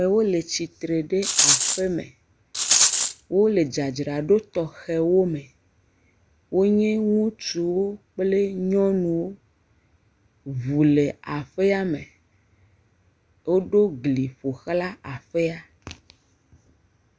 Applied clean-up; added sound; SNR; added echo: none; Rattle; -4 dB; none.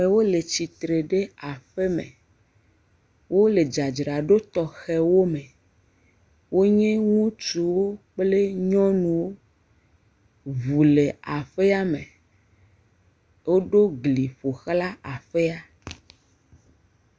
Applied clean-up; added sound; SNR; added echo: none; none; none; none.